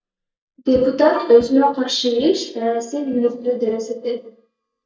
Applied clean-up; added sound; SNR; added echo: neural mask model DeepFilterNet 3.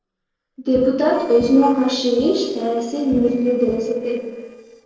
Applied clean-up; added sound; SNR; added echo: neural separator model SepFormer DNS4.